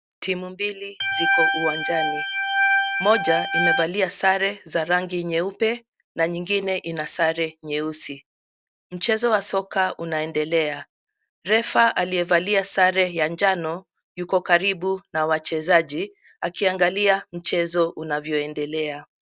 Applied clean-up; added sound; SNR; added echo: none; Organ; -1 dB; none.